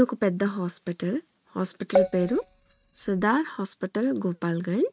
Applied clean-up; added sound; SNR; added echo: neural mask model RNNoise.